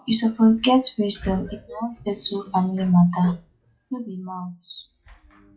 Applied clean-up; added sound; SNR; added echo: classical method WPE with log-MMSE.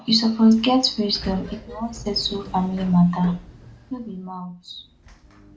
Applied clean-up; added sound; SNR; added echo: none; Sliding door; 19 dB; reverberation time 0.3 s.